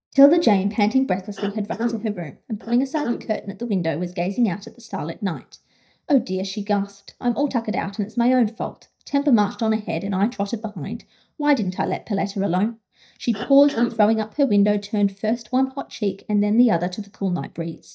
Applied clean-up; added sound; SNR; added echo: neural mask model DeepFilterNet 3.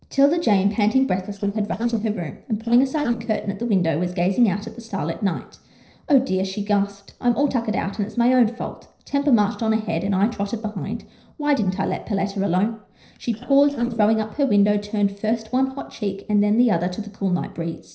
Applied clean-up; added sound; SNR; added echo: neural separator model SepFormer DNS4.